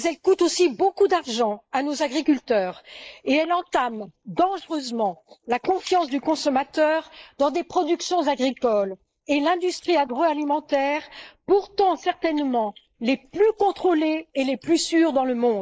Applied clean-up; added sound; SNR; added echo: neural mask model Resemble Enhance denoiser.